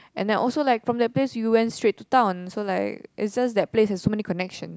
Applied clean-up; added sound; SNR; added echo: none; none; none; none.